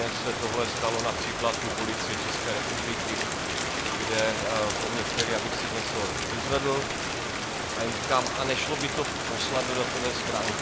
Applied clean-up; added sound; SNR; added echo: none; Rain; -2 dB; none.